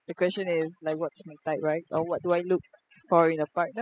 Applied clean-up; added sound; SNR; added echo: classical method spectral subtraction.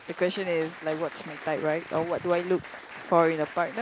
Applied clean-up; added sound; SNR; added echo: none; Applause; 15 dB; none.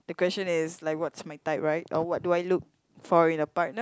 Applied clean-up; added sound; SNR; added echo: none; none; none; none.